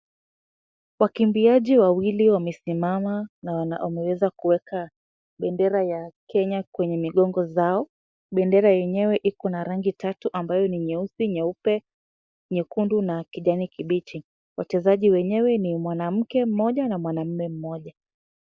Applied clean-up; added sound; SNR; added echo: neural mask model Resemble Enhance denoiser.